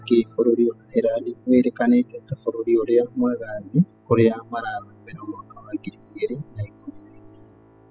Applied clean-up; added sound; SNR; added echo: classical method spectral subtraction.